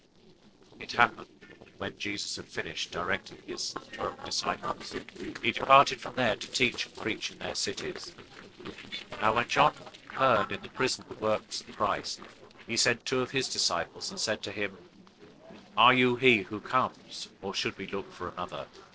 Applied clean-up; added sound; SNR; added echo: neural separator model SepFormer DNS4.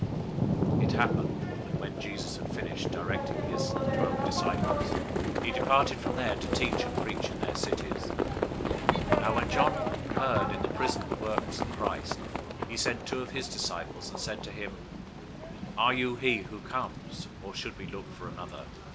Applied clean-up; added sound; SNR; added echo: none; Livestock, farm animals, working animals + Thunder / Rain; -3 dB; none.